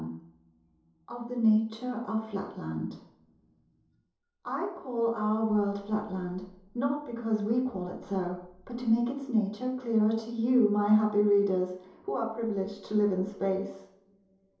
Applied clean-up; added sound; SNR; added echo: none; none; none; reverberation time 2.8 s.